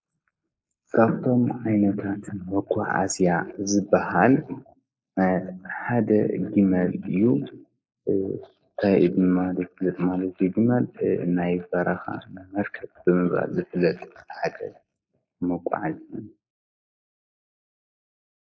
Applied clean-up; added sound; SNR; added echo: neural mask model Resemble Enhance denoiser.